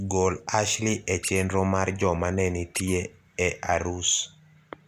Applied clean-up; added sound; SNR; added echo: none; Squeak; 15 dB; none.